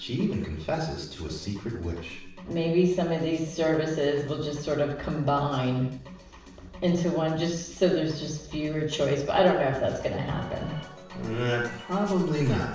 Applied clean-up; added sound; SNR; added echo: none; none; none; reverberation time 0.7 s.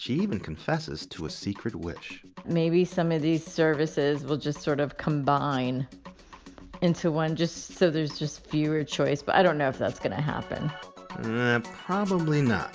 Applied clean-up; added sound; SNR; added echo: none; none; none; none.